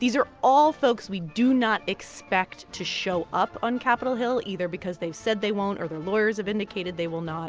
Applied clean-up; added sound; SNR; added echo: none; none; none; none.